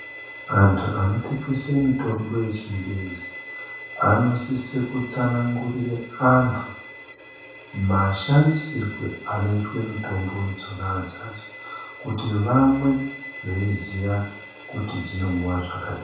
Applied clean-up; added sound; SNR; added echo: none; Bowed string instrument; 16 dB; reverberation time 0.7 s.